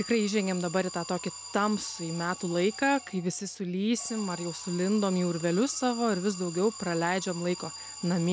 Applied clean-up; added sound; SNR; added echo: none; Alarm; 13 dB; none.